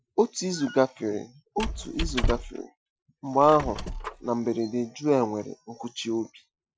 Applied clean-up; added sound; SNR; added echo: classical method Wiener filter.